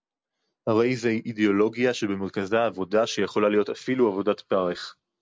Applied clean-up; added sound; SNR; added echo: none; none; none; none.